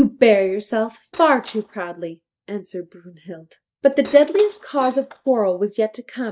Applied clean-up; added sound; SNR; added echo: neural mask model DeepFilterNet 3.